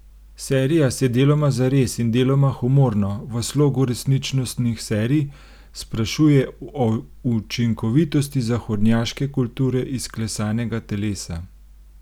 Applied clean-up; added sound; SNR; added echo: none; none; none; none.